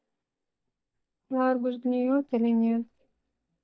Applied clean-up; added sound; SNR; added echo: neural mask model DeepFilterNet 3.